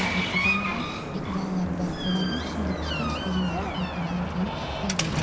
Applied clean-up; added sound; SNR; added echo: none; Door; -1 dB; reverberation time 0.4 s.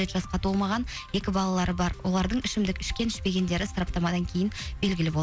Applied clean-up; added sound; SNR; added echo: none; none; none; none.